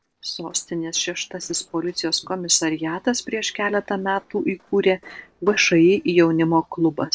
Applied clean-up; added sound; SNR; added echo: neural separator model SepFormer DNS4.